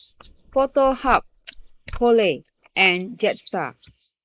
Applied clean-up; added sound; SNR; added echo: neural mask model Resemble Enhance denoiser.